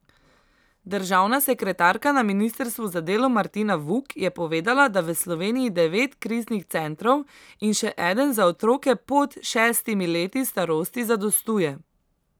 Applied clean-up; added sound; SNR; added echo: none; none; none; none.